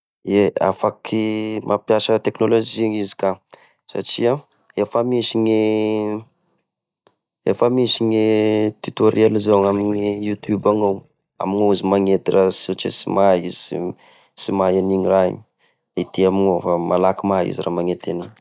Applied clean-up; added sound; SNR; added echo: neural mask model DeepFilterNet 3.